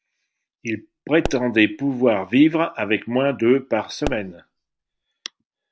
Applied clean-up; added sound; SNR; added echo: none; Explosion; 13 dB; none.